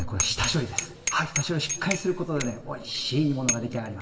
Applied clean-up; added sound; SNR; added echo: none; Bicycle bell; 5 dB; reverberation time 1.7 s.